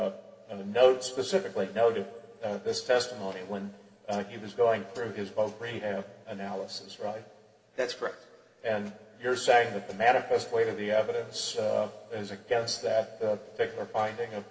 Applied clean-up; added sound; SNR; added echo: none; none; none; reverberation time 1.5 s.